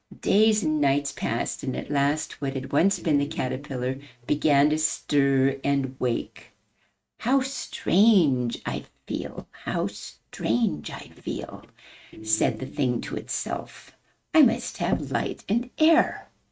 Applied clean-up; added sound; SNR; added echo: neural mask model RNNoise.